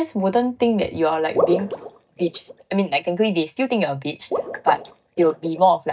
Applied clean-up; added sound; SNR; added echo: neural mask model DeepFilterNet 3.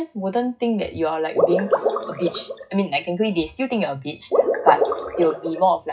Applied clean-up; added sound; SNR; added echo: classical method WPE with log-MMSE.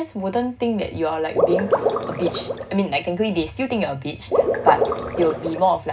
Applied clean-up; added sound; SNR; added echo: none; Water / Liquid; -1 dB; reverberation time 0.2 s.